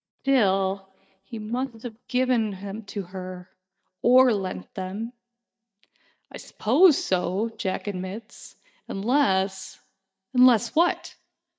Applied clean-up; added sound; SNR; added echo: neural mask model DeepFilterNet 3.